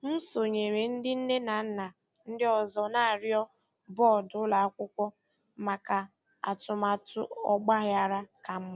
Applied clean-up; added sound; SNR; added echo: none; none; none; none.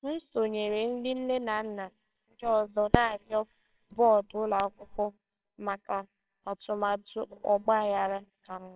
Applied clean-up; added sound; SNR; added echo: neural separator model SepFormer WHAMR!.